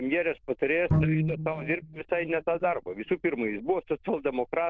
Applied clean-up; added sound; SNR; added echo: neural diffusion model UNIVERSE++.